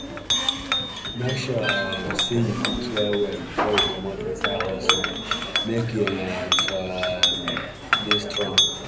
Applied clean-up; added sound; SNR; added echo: none; Chink, clink; -3 dB; reverberation time 0.5 s.